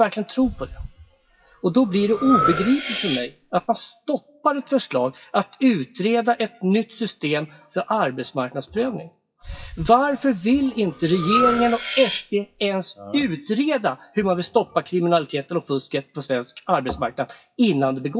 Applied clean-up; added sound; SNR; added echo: classical method WPE with log-MMSE.